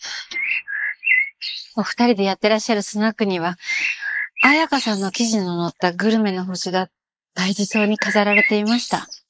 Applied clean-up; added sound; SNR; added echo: neural mask model Resemble Enhance denoiser.